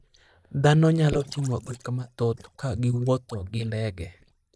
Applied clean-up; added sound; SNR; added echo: neural mask model DeepFilterNet 3.